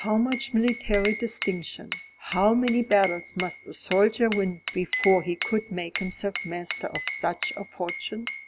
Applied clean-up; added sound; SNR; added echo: none; Glass; 9 dB; none.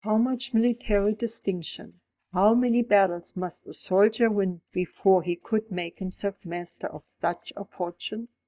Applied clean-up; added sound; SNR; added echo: neural mask model DeepFilterNet 3.